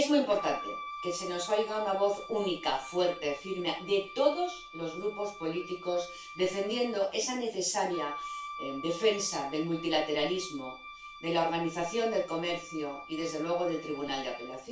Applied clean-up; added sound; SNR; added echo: none; Wind instrument, woodwind instrument; 13 dB; reverberation time 0.3 s.